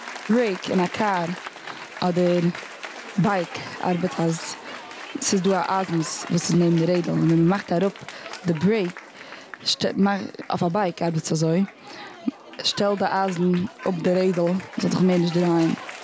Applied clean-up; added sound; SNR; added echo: none; Applause / Cheering; 15 dB; none.